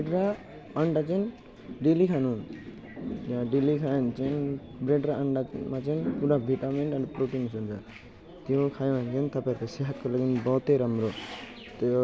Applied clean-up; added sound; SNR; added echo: none; none; none; none.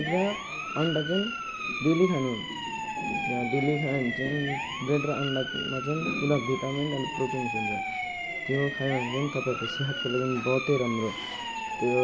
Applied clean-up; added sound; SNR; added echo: none; Siren; 5 dB; reverberation time 0.2 s.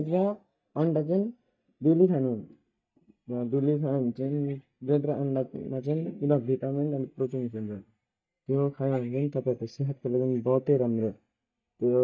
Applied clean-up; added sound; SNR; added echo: neural mask model DeepFilterNet 3.